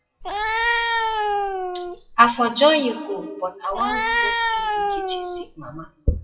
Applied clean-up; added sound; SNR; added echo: classical method WPE with log-MMSE.